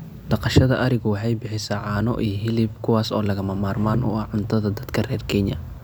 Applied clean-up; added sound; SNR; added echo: none; none; none; none.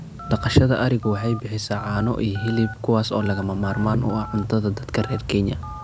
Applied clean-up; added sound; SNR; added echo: none; Telephone; 17 dB; none.